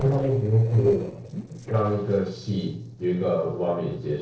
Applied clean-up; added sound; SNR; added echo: neural separator model SepFormer DNS4.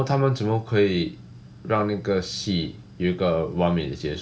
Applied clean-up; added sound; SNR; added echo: none; none; none; none.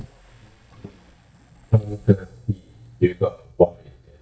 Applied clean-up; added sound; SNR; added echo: neural mask model DeepFilterNet 3.